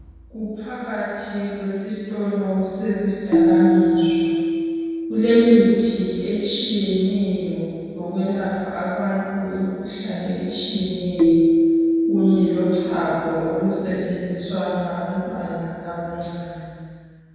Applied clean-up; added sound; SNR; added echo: none; Keyboard (musical); 2 dB; reverberation time 2.1 s.